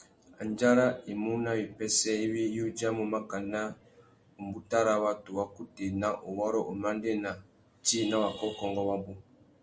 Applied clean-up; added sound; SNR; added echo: none; none; none; none.